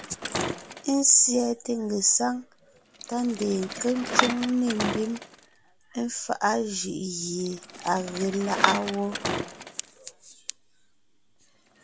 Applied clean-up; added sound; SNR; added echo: none; Bicycle; 6 dB; none.